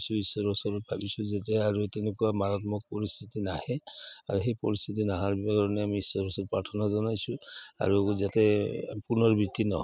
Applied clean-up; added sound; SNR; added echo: none; none; none; none.